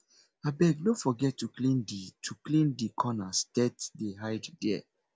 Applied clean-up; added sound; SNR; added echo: none; none; none; none.